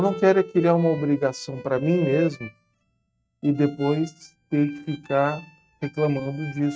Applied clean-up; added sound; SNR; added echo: neural mask model RNNoise.